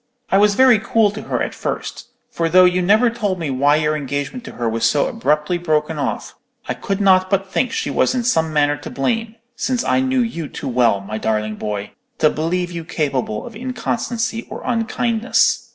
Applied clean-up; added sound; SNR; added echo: none; none; none; none.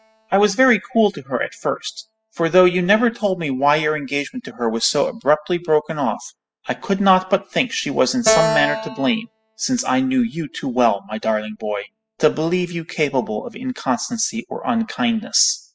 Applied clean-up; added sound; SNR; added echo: classical method spectral subtraction.